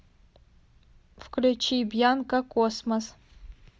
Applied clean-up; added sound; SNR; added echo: none; none; none; none.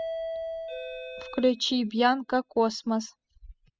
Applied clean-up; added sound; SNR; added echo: classical method spectral subtraction.